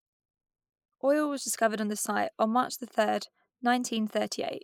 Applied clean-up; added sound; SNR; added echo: neural mask model Resemble Enhance denoiser.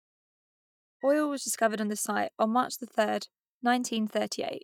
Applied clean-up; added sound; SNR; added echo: neural mask model DeepFilterNet 3.